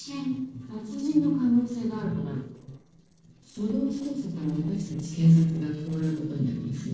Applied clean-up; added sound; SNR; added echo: neural separator model SepFormer DNS4.